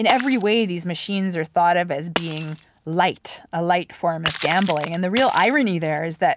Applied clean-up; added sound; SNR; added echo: none; Shatter; 11 dB; none.